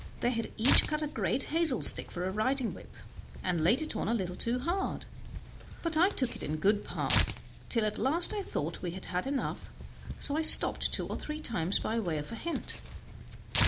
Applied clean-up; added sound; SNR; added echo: none; Tearing; 7 dB; none.